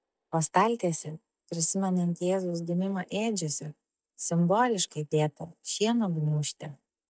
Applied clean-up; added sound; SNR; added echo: neural mask model DeepFilterNet 3.